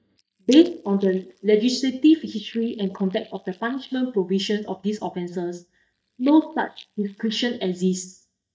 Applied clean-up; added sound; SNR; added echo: neural mask model DeepFilterNet 3.